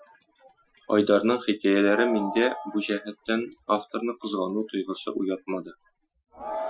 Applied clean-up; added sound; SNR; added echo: classical method Wiener filter.